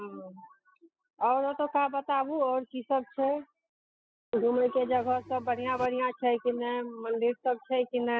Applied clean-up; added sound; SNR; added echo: classical method spectral subtraction.